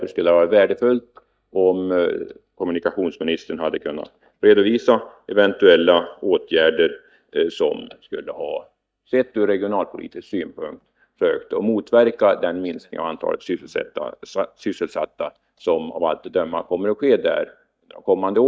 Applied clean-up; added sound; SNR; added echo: neural mask model DeepFilterNet 3.